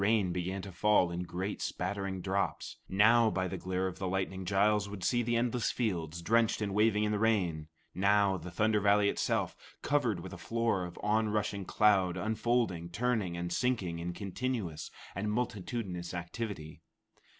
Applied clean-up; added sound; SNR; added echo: none; none; none; none.